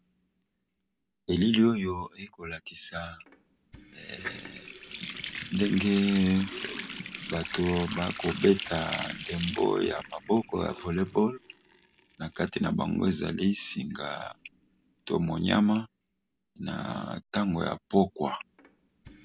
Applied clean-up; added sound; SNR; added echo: none; Water tap, faucet; 14 dB; none.